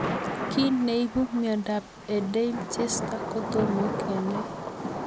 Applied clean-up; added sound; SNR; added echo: none; Thunder / Rain; 4 dB; none.